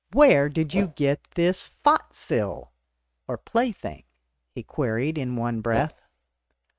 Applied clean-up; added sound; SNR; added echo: neural mask model RNNoise.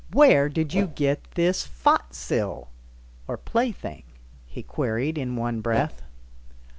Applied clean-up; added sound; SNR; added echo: none; Whoosh, swoosh, swish; 8 dB; none.